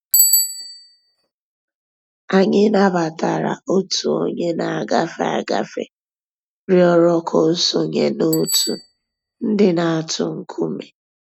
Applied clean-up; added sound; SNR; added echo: neural mask model RNNoise.